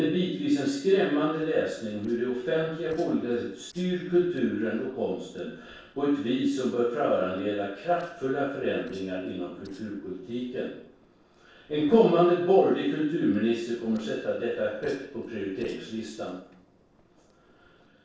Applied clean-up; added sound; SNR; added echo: neural separator model SepFormer DNS4.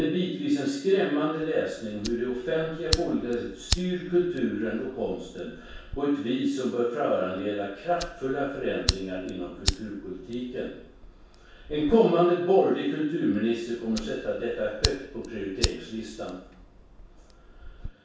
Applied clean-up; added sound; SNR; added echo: none; Fire; 9 dB; reverberation time 0.7 s.